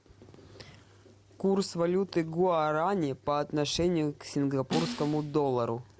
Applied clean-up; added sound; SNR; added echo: none; Snare drum; 9 dB; none.